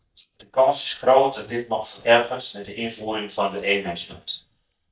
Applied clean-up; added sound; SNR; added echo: neural mask model DeepFilterNet 3.